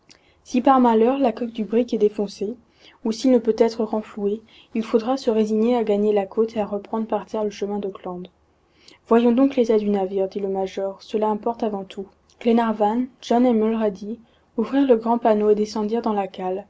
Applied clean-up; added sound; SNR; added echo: none; none; none; none.